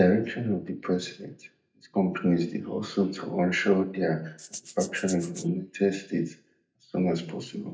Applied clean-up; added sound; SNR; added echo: neural mask model DeepFilterNet 3.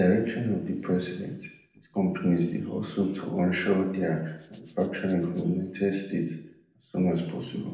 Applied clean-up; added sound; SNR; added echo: neural separator model SepFormer DNS4.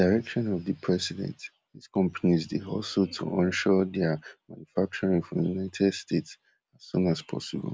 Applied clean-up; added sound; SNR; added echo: none; none; none; none.